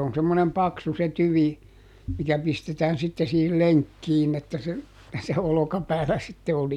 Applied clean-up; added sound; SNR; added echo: none; none; none; none.